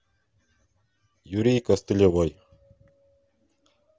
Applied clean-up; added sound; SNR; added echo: none; none; none; none.